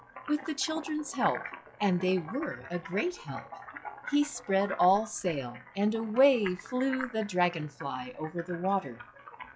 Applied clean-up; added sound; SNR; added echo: classical method log-MMSE.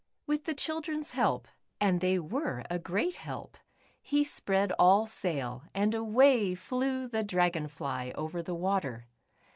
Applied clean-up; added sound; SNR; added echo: none; none; none; none.